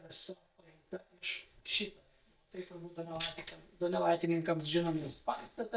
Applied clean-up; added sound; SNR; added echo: neural mask model DeepFilterNet 3.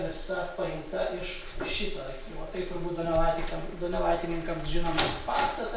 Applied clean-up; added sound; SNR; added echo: none; none; none; none.